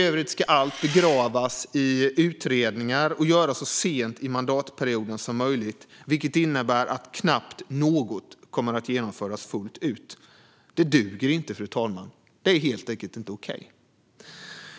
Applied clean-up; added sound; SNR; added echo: none; Engine; 11 dB; none.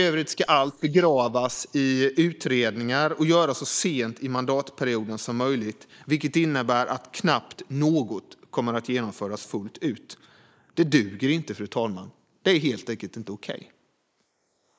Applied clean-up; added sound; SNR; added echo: neural mask model Resemble Enhance denoiser.